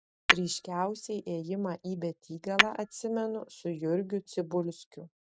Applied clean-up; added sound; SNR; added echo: none; Tap / Hammer; -1 dB; none.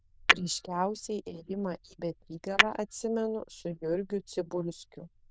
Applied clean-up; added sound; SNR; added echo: neural diffusion model UNIVERSE++.